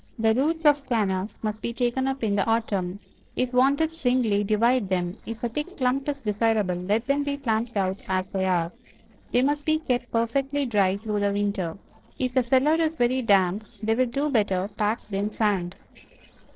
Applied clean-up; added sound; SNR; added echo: neural separator model SepFormer DNS4.